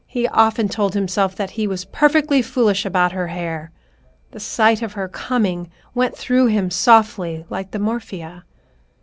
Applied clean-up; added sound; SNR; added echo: none; none; none; none.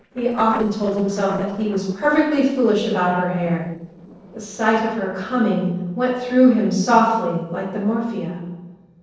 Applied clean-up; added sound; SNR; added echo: neural separator model SepFormer DNS4.